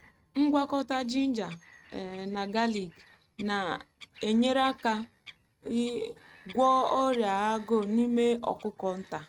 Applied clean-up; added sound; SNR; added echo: neural mask model RNNoise.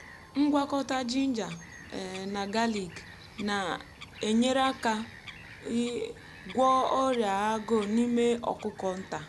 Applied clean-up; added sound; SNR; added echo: none; Bird vocalization, bird call, bird song; 18 dB; none.